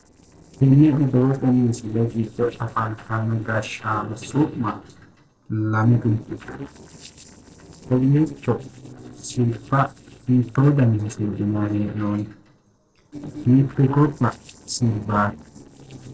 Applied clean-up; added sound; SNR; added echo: neural separator model SepFormer DNS4.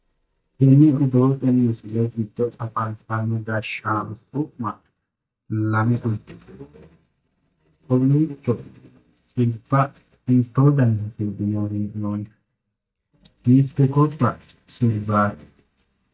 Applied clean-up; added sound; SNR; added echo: neural mask model DeepFilterNet 3.